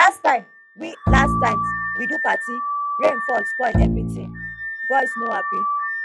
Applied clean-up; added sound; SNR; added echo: classical method log-MMSE.